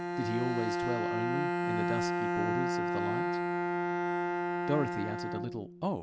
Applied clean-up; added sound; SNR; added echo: none; Bowed string instrument; -5 dB; none.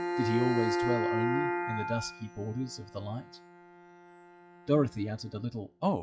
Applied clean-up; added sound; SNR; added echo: classical method log-MMSE.